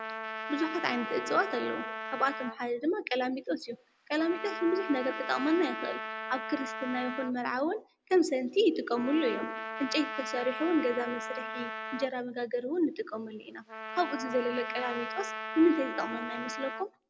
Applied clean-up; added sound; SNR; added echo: none; Trumpet; 8 dB; none.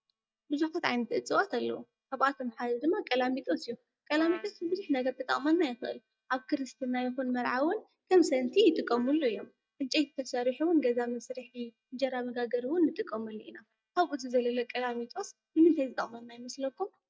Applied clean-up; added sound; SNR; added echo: neural mask model DeepFilterNet 3.